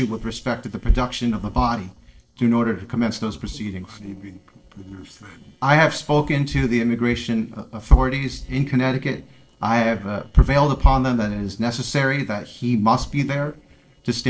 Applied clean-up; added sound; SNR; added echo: neural separator model SepFormer DNS4.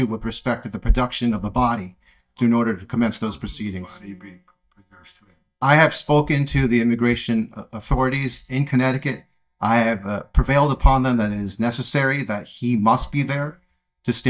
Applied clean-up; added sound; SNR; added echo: neural mask model DeepFilterNet 3.